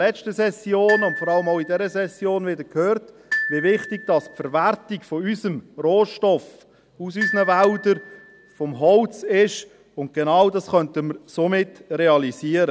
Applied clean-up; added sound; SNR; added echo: none; Glockenspiel; 9 dB; none.